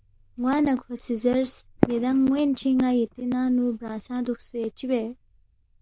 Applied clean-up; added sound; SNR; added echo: neural diffusion model UNIVERSE++.